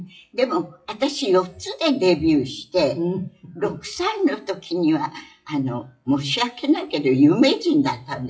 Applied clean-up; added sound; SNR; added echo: classical method WPE with log-MMSE.